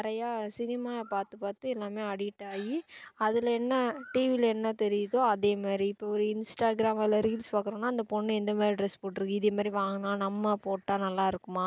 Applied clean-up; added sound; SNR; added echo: none; none; none; none.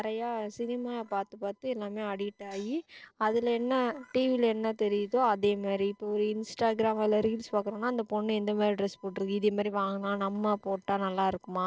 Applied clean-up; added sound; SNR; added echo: neural separator model SepFormer DNS4.